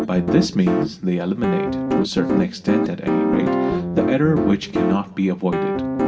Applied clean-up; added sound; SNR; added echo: none; Piano; 0 dB; reverberation time 1.2 s.